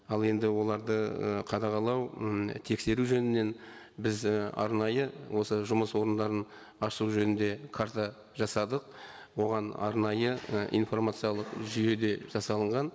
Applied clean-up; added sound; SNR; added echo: none; none; none; none.